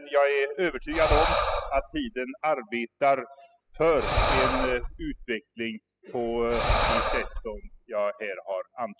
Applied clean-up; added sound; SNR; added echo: classical method spectral subtraction.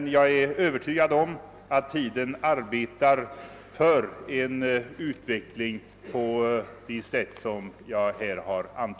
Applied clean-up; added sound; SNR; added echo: none; none; none; none.